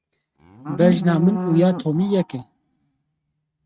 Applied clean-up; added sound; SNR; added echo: neural mask model RNNoise.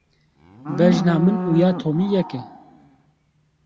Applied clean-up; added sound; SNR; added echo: none; Livestock, farm animals, working animals; 6 dB; none.